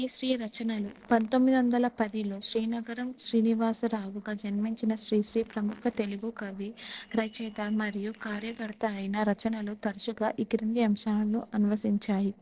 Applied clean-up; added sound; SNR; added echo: neural separator model SepFormer DNS4.